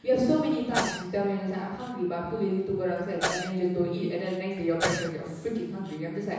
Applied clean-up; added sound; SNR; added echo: none; Sneeze / Cough; 8 dB; reverberation time 1.1 s.